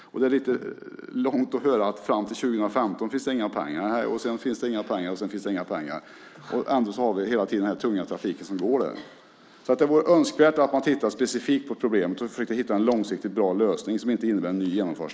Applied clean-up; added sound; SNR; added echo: none; none; none; none.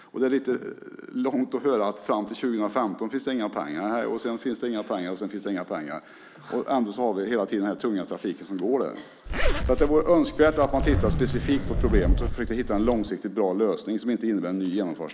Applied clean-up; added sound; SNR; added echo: none; Zipper (clothing); -1 dB; none.